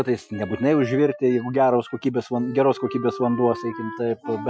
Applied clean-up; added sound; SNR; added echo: classical method Wiener filter.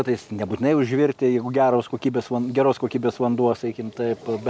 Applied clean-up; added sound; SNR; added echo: none; none; none; none.